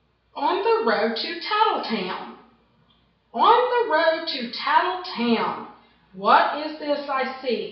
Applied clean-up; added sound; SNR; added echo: none; none; none; reverberation time 0.6 s.